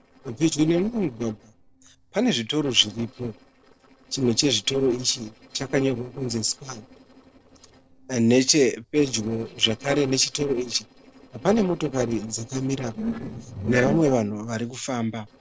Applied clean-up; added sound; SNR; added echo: neural separator model SepFormer DNS4.